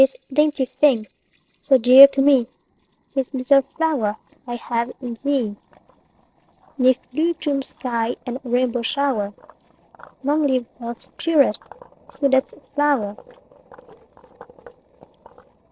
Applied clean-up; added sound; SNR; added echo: neural separator model SepFormer DNS4.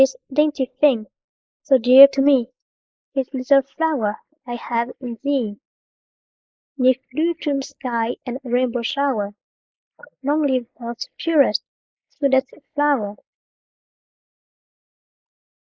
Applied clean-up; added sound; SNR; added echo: neural mask model Resemble Enhance denoiser.